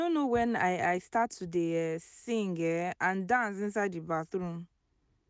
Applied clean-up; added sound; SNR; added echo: none; none; none; none.